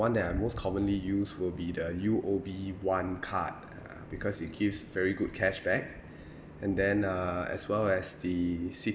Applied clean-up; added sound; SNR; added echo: none; none; none; none.